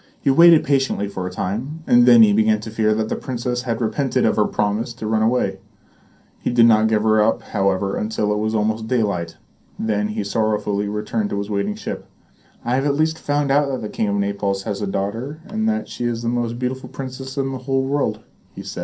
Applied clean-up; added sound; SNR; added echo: none; none; none; reverberation time 0.3 s.